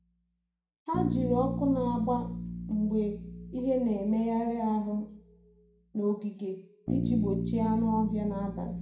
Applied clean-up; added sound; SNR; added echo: none; Bass guitar; 5 dB; reverberation time 0.4 s.